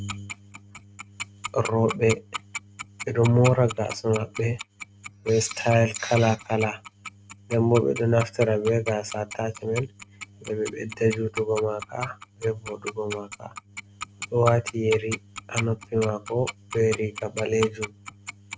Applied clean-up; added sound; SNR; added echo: neural mask model RNNoise.